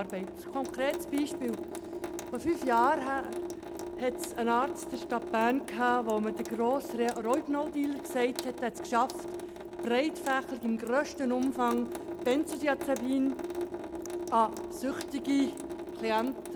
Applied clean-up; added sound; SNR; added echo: none; Drip / Sink (filling or washing) / Water tap, faucet; 7 dB; none.